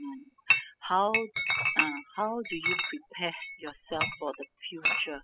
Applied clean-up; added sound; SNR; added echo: classical method spectral subtraction.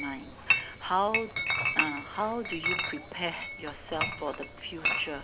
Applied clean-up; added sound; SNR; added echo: none; Chatter / Chink, clink; -2 dB; none.